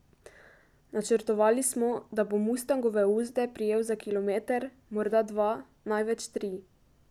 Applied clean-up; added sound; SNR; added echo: none; none; none; none.